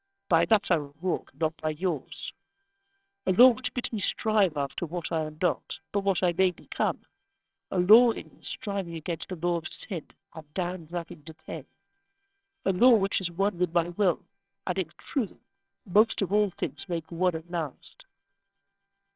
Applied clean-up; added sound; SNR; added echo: neural separator model SepFormer WHAMR!.